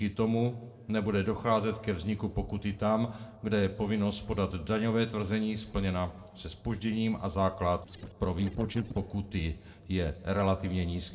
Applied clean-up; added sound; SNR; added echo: neural separator model SepFormer DNS4.